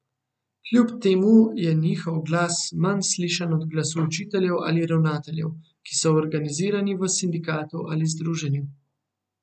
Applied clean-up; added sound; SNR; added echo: none; none; none; none.